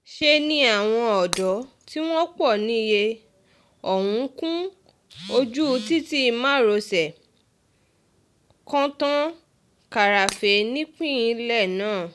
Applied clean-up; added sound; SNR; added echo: none; Shatter; 10 dB; none.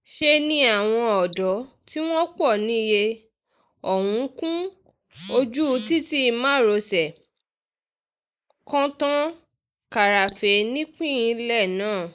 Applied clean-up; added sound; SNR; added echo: neural mask model Resemble Enhance denoiser.